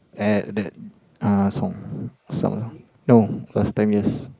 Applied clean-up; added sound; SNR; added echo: neural mask model Resemble Enhance denoiser.